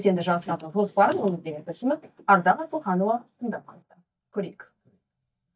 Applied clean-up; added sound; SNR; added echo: neural mask model DeepFilterNet 3.